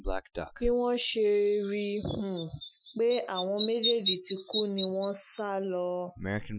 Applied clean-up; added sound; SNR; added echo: classical method Wiener filter.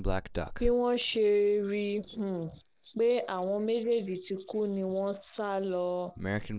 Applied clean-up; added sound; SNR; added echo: neural separator model SepFormer DNS4.